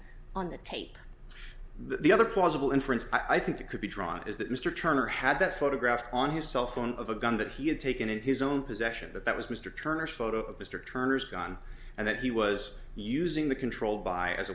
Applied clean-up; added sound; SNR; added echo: none; none; none; none.